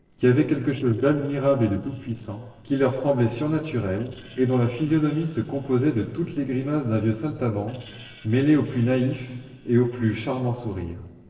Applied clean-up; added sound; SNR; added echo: neural separator model SepFormer DNS4.